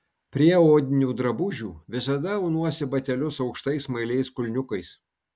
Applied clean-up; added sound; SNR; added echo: none; none; none; none.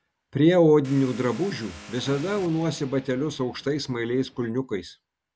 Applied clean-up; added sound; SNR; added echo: none; Vehicle + Thunder; 20 dB; none.